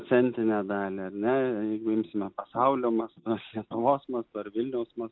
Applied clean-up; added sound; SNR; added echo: neural mask model Resemble Enhance denoiser.